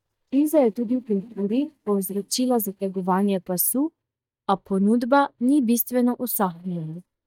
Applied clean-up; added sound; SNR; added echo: neural mask model DeepFilterNet 3.